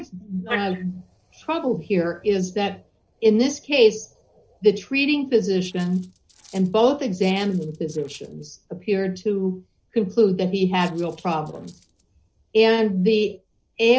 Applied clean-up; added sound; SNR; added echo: neural separator model SepFormer DNS4.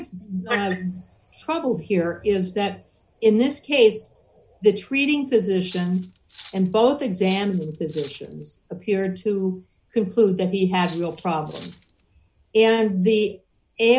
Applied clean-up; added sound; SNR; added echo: none; Cutlery, silverware; 15 dB; none.